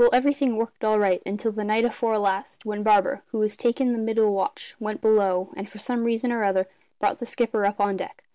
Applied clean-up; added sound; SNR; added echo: none; none; none; none.